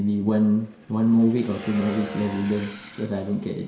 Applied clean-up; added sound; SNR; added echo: none; Motorcycle / Engine; 16 dB; reverberation time 0.7 s.